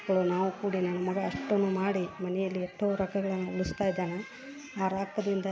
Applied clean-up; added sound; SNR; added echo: none; none; none; none.